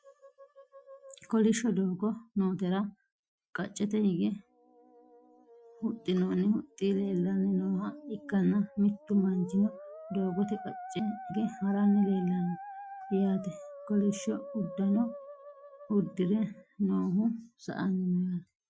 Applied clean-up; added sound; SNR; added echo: classical method Wiener filter.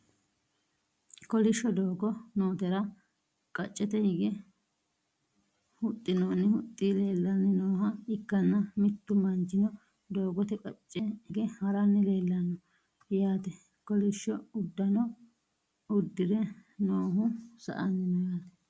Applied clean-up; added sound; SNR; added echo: none; none; none; none.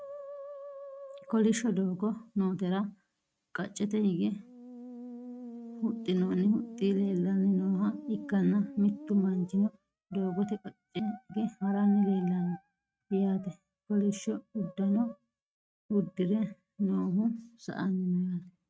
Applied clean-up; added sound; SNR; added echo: neural mask model RNNoise.